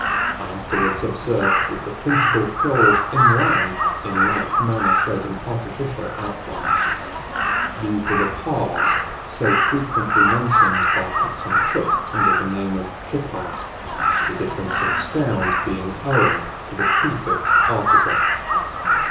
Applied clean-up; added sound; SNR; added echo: none; Crow; -5 dB; reverberation time 0.6 s.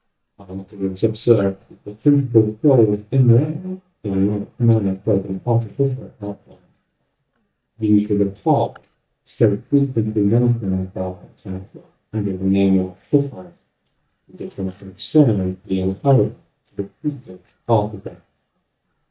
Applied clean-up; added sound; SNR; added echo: neural mask model DeepFilterNet 3.